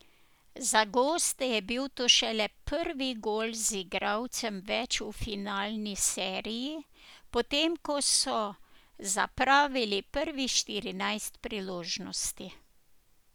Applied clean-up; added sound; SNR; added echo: none; none; none; none.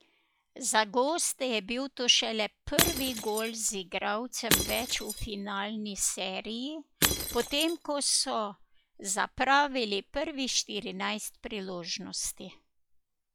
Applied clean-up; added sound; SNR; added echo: classical method log-MMSE.